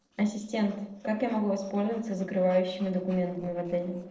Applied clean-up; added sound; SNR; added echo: neural separator model SepFormer DNS4.